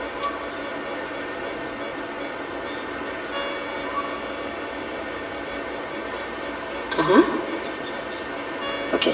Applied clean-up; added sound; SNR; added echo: none; Harmonica; 12 dB; reverberation time 1.3 s.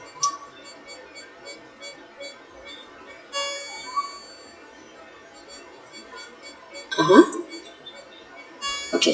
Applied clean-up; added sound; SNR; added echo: classical method WPE with log-MMSE.